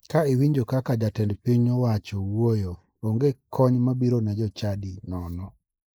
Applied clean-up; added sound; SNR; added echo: neural mask model Resemble Enhance denoiser.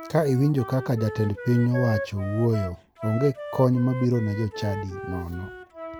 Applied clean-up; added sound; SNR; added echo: none; Wind instrument, woodwind instrument; 11 dB; none.